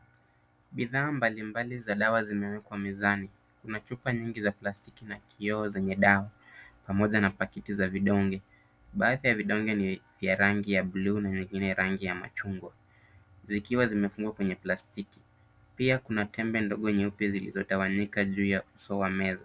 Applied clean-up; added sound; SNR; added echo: none; none; none; none.